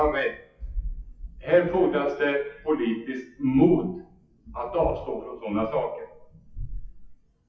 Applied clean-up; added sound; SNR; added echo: classical method WPE with log-MMSE.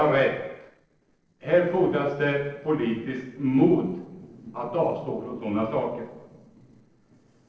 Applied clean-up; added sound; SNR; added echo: neural separator model SepFormer DNS4.